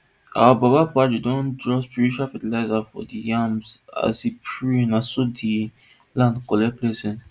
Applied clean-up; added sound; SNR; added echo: none; none; none; none.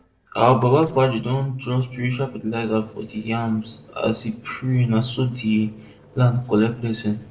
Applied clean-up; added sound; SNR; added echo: neural separator model SepFormer DNS4.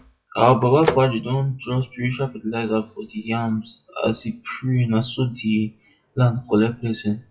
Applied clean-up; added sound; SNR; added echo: classical method WPE with log-MMSE.